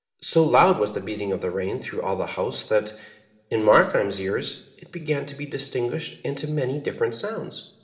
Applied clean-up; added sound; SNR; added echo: none; none; none; reverberation time 1.3 s.